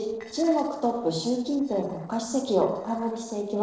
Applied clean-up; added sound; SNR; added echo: neural separator model SepFormer DNS4.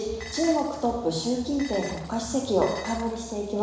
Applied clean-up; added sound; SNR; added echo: none; Dishes, pots, and pans; 16 dB; reverberation time 1.0 s.